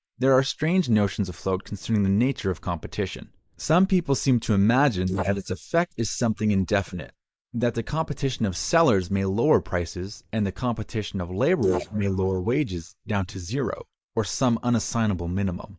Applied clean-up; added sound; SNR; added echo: neural mask model Resemble Enhance denoiser.